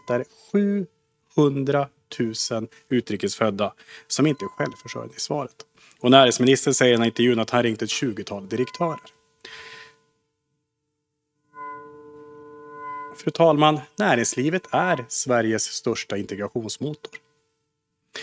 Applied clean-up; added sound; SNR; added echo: neural mask model RNNoise.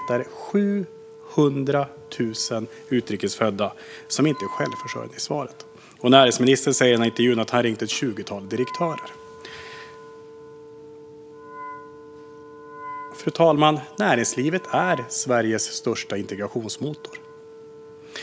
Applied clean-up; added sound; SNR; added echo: none; Wind instrument, woodwind instrument; 16 dB; none.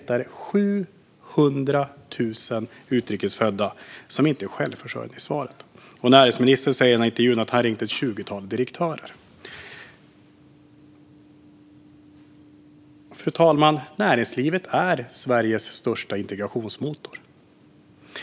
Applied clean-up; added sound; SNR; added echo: none; none; none; none.